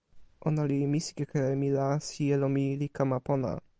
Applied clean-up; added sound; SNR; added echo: none; none; none; none.